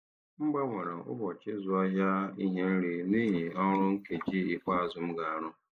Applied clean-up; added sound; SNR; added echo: neural mask model Resemble Enhance denoiser.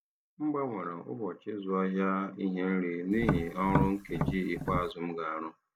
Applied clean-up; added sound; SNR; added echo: none; Tap; 0 dB; none.